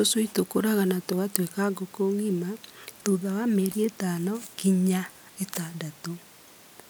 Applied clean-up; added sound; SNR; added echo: none; none; none; none.